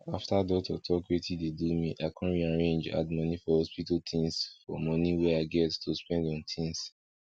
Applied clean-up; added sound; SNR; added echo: none; none; none; none.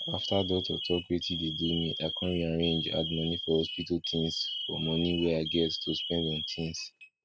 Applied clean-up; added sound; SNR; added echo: neural mask model RNNoise.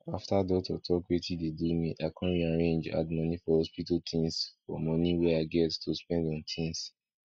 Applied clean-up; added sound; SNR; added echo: neural mask model DeepFilterNet 3.